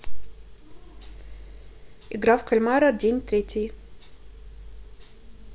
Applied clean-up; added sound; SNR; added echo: none; none; none; none.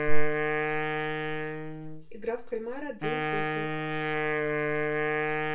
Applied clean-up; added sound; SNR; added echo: none; Wind instrument, woodwind instrument; 4 dB; reverberation time 0.2 s.